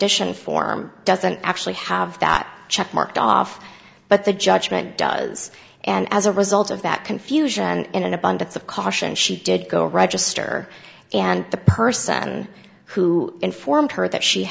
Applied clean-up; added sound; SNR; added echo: none; none; none; none.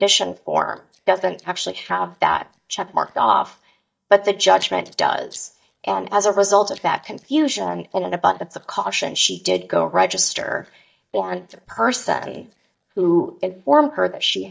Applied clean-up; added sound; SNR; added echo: neural mask model DeepFilterNet 3.